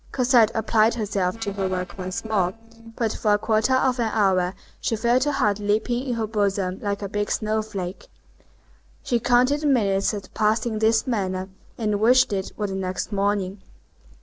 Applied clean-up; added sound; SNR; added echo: neural separator model SepFormer DNS4.